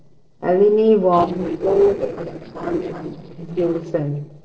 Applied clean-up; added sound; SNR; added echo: neural separator model SepFormer DNS4.